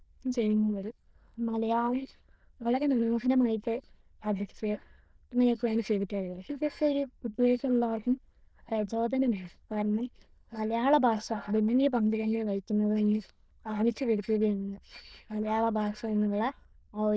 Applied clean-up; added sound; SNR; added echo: neural diffusion model UNIVERSE++.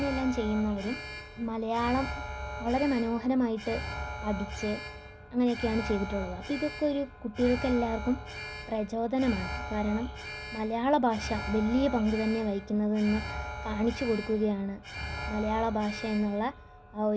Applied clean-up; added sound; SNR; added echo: none; Alarm; 8 dB; none.